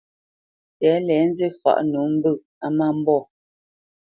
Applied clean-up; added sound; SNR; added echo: none; none; none; none.